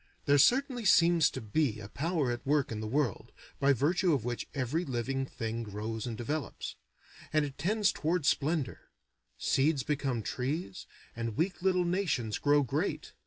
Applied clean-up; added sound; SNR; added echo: none; none; none; none.